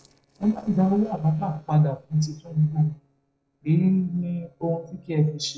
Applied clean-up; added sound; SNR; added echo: neural separator model SepFormer DNS4.